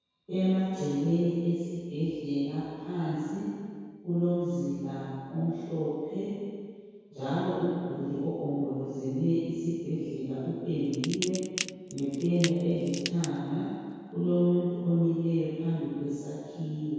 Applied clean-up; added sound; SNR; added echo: none; Crackle / Crushing; 10 dB; reverberation time 2.0 s.